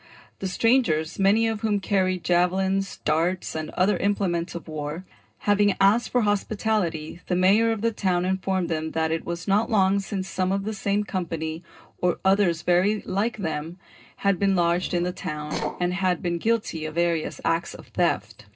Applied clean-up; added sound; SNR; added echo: neural separator model SepFormer DNS4.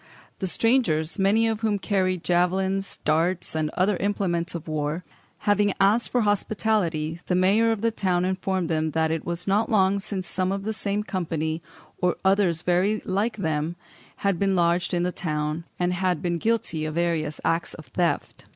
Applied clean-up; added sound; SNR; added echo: none; none; none; none.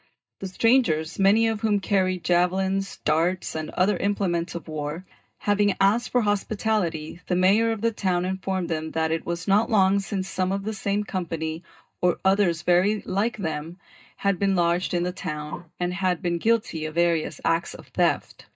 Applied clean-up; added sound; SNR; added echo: neural mask model DeepFilterNet 3.